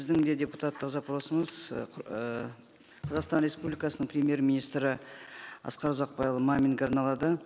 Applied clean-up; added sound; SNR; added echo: none; none; none; none.